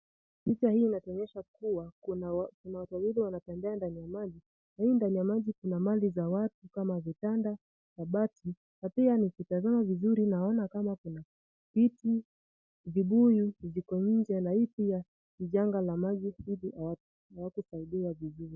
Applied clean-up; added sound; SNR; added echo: none; none; none; none.